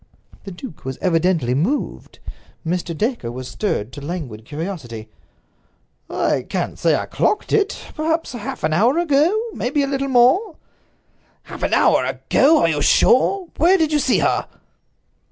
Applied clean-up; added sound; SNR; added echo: none; none; none; none.